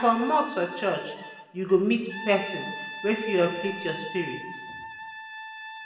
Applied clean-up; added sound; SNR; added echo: none; Brass instrument; 11 dB; reverberation time 1.0 s.